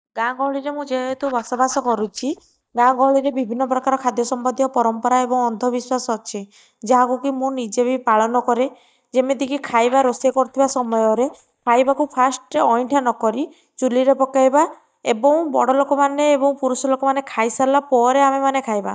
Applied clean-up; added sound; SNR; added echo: neural mask model DeepFilterNet 3.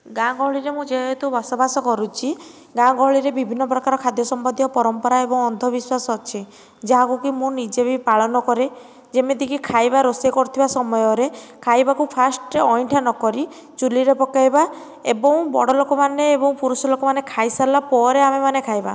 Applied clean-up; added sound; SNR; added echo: none; none; none; none.